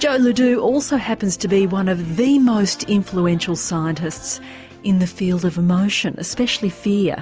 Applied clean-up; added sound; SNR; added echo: none; none; none; none.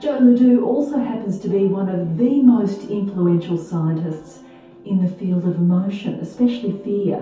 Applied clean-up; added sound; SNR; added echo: none; none; none; reverberation time 0.6 s.